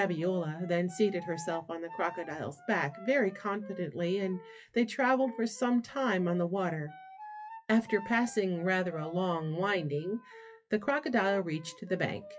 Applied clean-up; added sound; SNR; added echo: classical method WPE with log-MMSE.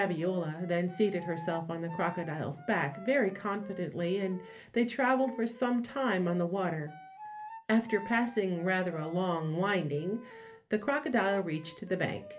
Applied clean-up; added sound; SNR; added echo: none; Wind instrument, woodwind instrument; 17 dB; reverberation time 0.3 s.